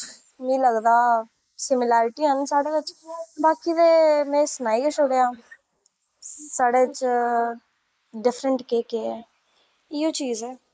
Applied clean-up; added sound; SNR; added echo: neural mask model Resemble Enhance denoiser.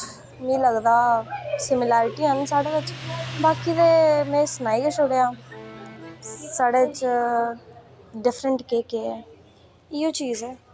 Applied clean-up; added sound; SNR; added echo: none; Motorcycle + Accordion; 17 dB; none.